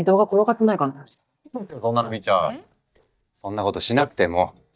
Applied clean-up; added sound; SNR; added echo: neural mask model DeepFilterNet 3.